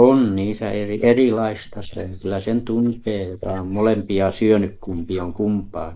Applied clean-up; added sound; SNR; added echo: neural mask model Resemble Enhance denoiser.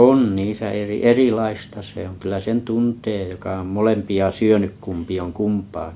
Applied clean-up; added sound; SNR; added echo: none; none; none; none.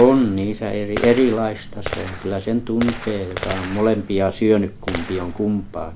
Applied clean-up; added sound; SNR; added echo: none; Gunshot, gunfire; 11 dB; none.